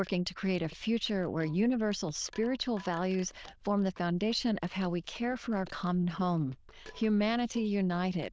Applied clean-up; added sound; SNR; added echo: neural diffusion model UNIVERSE++.